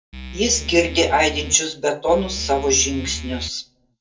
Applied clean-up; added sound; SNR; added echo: none; Musical instrument; 11 dB; reverberation time 0.2 s.